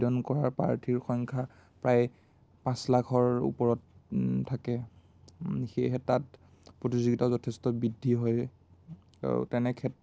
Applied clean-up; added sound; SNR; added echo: none; none; none; none.